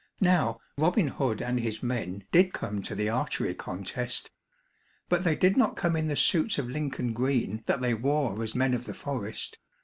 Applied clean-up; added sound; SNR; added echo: none; none; none; none.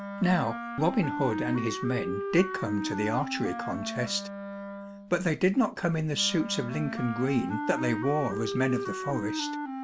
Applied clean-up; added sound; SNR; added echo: none; Wind instrument, woodwind instrument; 6 dB; none.